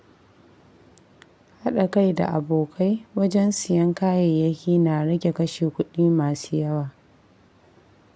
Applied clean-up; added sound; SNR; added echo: none; none; none; none.